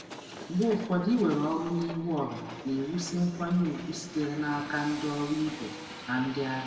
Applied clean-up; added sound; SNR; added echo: none; Hiss; 13 dB; reverberation time 1.1 s.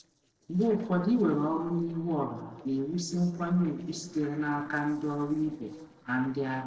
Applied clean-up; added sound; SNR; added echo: neural separator model SepFormer DNS4.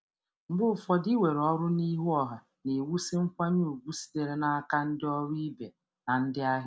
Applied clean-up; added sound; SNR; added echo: none; none; none; none.